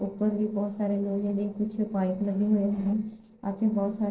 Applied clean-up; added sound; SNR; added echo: neural separator model SepFormer DNS4.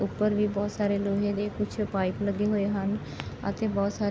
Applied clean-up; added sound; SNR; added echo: none; none; none; none.